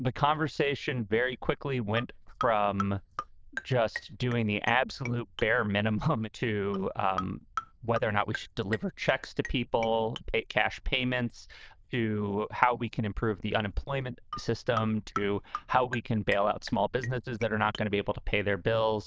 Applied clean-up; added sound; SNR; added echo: neural diffusion model UNIVERSE++.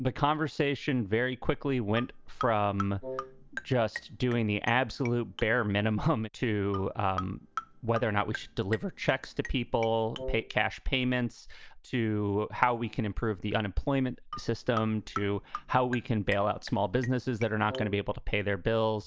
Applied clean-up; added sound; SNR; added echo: none; Wind instrument, woodwind instrument + Marimba, xylophone; 13 dB; none.